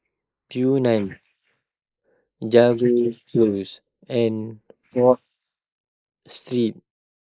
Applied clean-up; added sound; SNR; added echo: neural mask model Resemble Enhance denoiser.